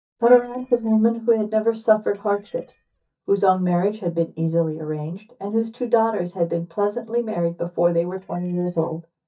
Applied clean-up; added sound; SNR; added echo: neural mask model DeepFilterNet 3.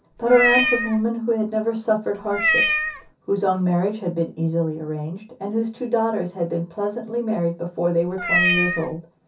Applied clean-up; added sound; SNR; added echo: none; Meow; -1 dB; reverberation time 0.3 s.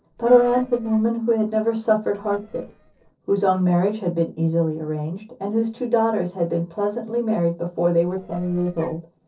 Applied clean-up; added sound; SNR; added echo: neural separator model SepFormer DNS4.